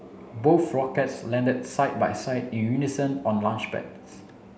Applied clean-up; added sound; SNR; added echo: none; none; none; none.